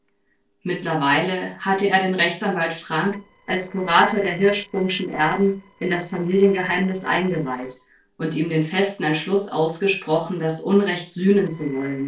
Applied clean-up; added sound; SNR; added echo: neural separator model SepFormer DNS4.